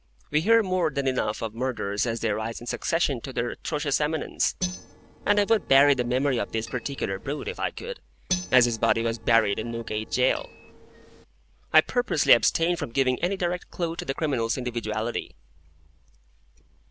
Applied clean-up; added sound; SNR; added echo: neural separator model SepFormer DNS4.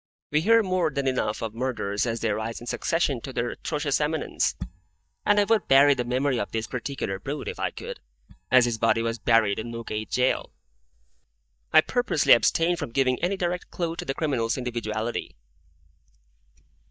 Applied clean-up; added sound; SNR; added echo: neural mask model DeepFilterNet 3.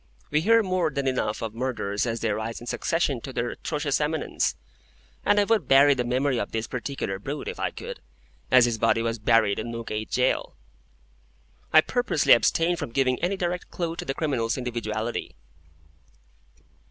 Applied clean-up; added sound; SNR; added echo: none; none; none; none.